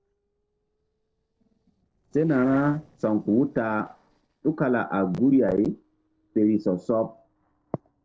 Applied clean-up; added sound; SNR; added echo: neural separator model SepFormer DNS4.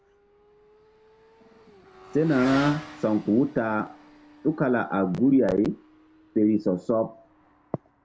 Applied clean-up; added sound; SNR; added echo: none; Motorcycle / Accelerating, revving, vroom; 19 dB; none.